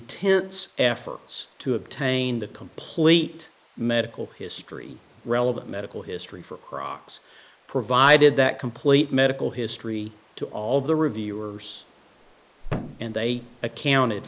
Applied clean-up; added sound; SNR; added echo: neural mask model Resemble Enhance denoiser.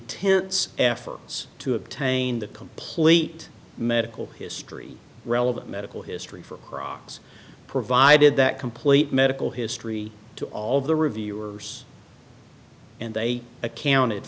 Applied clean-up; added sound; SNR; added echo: none; none; none; none.